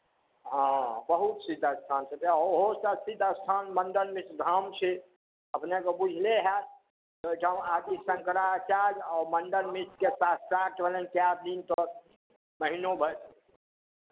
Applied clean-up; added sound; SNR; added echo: none; none; none; none.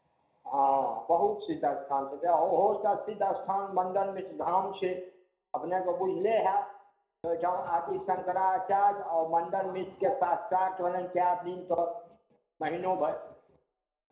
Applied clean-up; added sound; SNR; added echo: none; none; none; reverberation time 0.5 s.